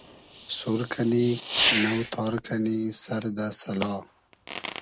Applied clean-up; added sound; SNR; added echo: none; Fireworks; 2 dB; none.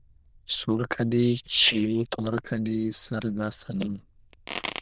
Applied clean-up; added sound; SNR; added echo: neural diffusion model UNIVERSE++.